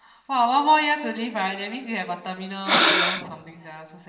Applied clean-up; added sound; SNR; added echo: none; Breathing; -4 dB; reverberation time 0.9 s.